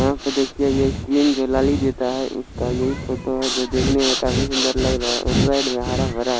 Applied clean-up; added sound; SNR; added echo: none; Breathing; 3 dB; none.